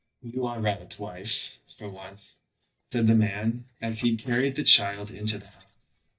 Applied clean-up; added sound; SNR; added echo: neural mask model DeepFilterNet 3.